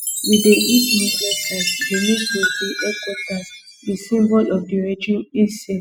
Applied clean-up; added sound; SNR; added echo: classical method spectral subtraction.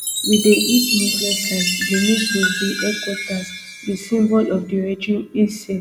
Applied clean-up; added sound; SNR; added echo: none; Chime; 4 dB; none.